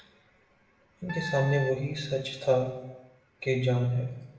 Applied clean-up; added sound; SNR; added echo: none; Wind instrument, woodwind instrument; 9 dB; reverberation time 0.9 s.